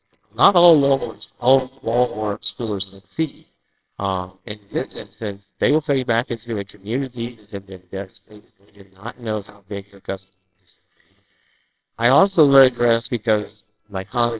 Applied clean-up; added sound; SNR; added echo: neural separator model SepFormer WHAMR!.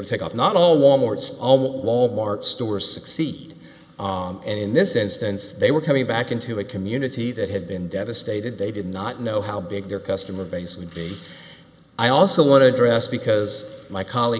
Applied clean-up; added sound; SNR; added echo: none; none; none; none.